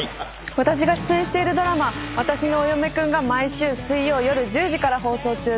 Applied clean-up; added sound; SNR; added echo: none; Tools; 17 dB; none.